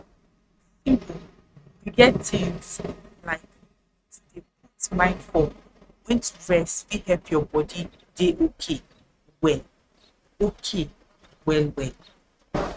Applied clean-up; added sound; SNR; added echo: neural mask model RNNoise.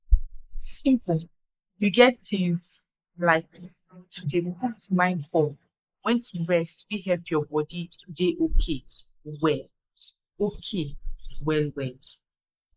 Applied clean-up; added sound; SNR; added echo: neural mask model Resemble Enhance denoiser.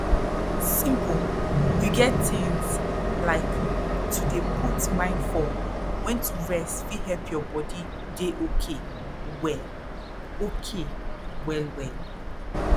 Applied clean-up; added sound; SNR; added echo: none; Train; -2 dB; none.